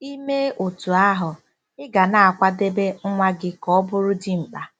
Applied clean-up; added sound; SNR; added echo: none; none; none; none.